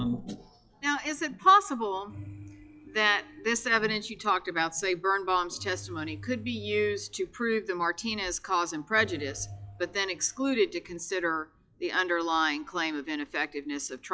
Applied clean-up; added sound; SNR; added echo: classical method log-MMSE.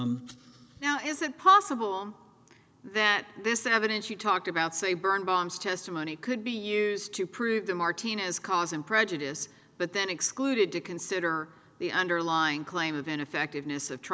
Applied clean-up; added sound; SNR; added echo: none; none; none; none.